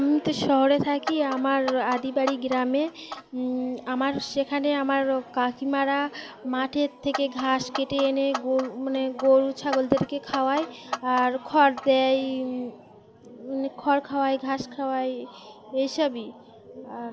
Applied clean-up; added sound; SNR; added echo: none; Clock; 12 dB; none.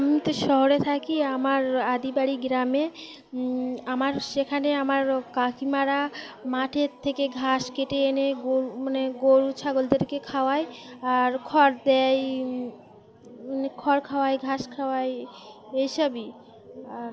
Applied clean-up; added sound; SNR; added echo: none; none; none; none.